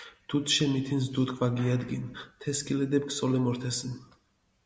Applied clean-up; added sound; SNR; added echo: none; none; none; none.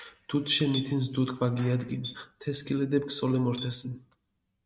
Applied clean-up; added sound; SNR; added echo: neural mask model RNNoise.